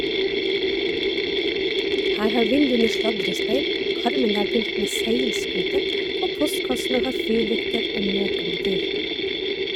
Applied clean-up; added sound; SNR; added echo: neural mask model RNNoise.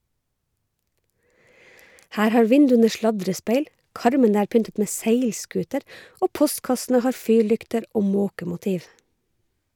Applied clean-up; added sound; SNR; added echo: none; none; none; none.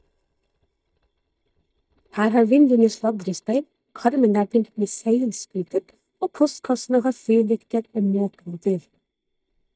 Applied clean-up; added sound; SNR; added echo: neural mask model DeepFilterNet 3.